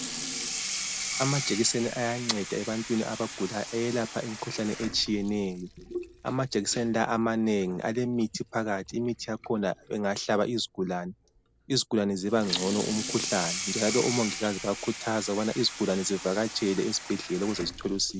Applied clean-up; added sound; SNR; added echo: none; Sink (filling or washing) / Water tap, faucet; 9 dB; none.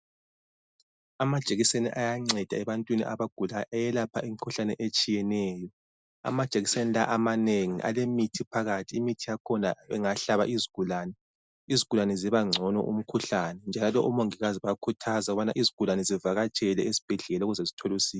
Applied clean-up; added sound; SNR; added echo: none; none; none; none.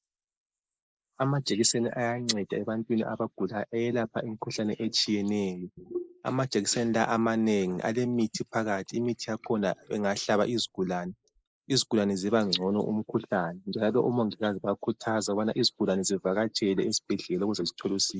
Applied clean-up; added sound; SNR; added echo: neural mask model Resemble Enhance denoiser.